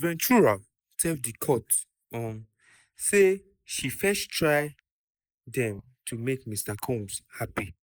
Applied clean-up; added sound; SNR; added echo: neural mask model Resemble Enhance denoiser.